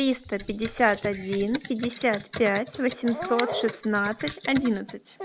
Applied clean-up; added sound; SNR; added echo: none; Computer keyboard; 10 dB; none.